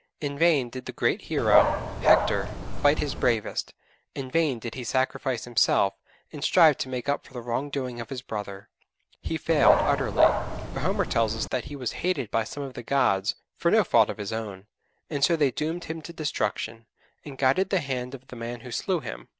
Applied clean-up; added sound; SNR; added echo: none; Dog; -2 dB; none.